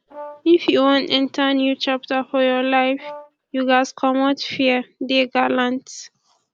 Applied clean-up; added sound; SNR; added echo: none; Brass instrument; 19 dB; none.